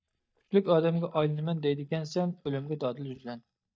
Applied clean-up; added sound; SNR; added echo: neural mask model DeepFilterNet 3.